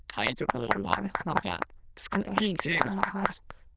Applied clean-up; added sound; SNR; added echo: neural diffusion model UNIVERSE++.